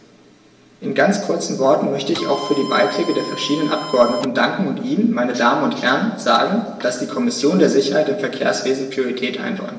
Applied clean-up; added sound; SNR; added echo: none; Printer; 12 dB; reverberation time 1.1 s.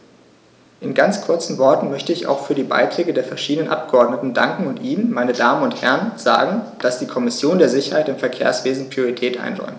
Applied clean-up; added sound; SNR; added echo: none; none; none; none.